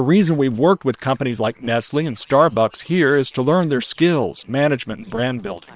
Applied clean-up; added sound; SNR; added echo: neural separator model SepFormer WHAM!.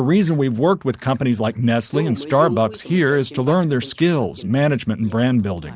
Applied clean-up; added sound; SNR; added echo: none; none; none; none.